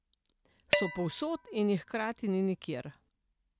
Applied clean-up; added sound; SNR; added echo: none; Dishes, pots, and pans; 0 dB; none.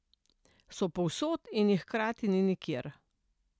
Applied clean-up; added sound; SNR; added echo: none; none; none; none.